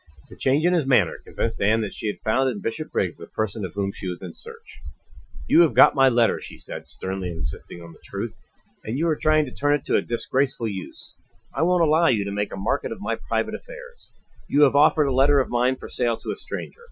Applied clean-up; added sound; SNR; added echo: classical method Wiener filter.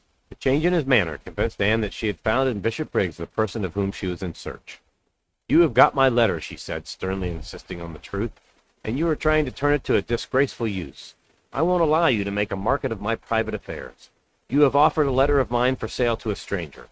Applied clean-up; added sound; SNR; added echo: neural mask model RNNoise.